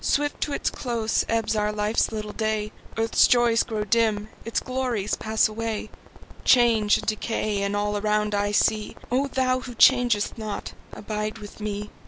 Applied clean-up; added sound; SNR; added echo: none; Crackle; 13 dB; none.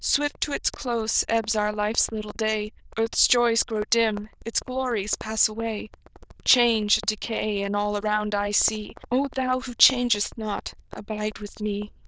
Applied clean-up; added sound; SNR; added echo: neural diffusion model UNIVERSE++.